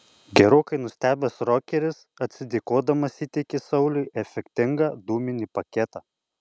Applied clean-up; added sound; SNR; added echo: none; none; none; none.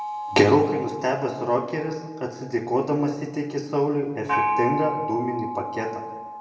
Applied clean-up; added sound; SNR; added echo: none; Gong; 7 dB; reverberation time 1.0 s.